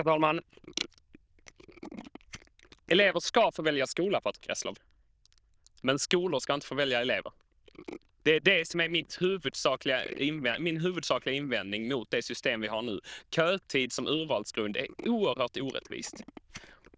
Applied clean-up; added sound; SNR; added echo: neural diffusion model UNIVERSE++.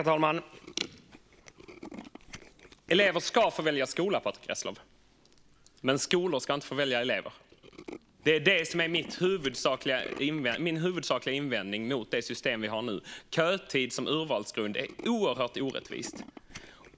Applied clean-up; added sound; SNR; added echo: none; Tools; 19 dB; none.